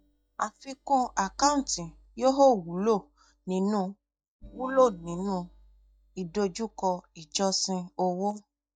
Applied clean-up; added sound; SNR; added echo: neural mask model DeepFilterNet 3.